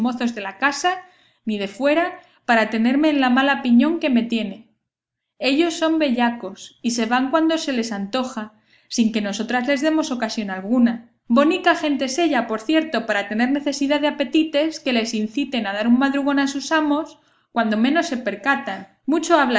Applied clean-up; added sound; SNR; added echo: none; none; none; none.